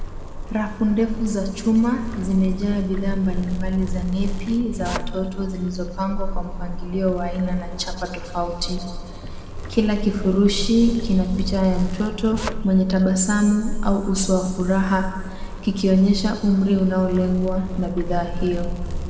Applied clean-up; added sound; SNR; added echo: none; Zipper (clothing); 6 dB; reverberation time 1.9 s.